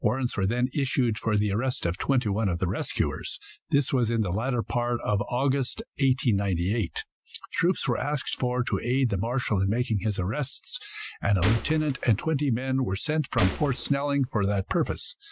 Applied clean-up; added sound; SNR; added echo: none; Gunshot, gunfire; 8 dB; none.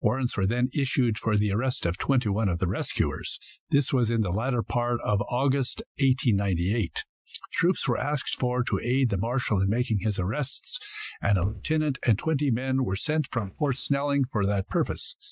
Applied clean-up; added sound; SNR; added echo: neural mask model DeepFilterNet 3.